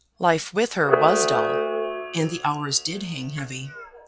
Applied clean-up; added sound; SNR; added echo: classical method log-MMSE.